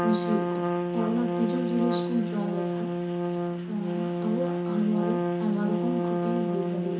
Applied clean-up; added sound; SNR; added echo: none; Trumpet; -2 dB; reverberation time 0.7 s.